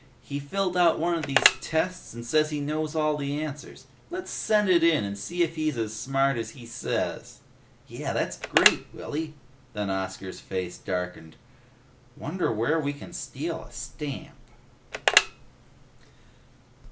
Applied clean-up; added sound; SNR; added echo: none; Telephone; 0 dB; none.